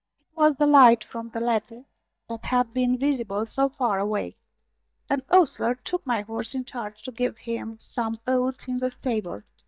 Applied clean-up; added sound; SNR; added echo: neural mask model DeepFilterNet 3.